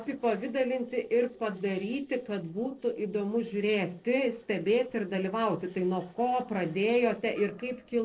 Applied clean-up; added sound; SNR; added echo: neural separator model SepFormer DNS4.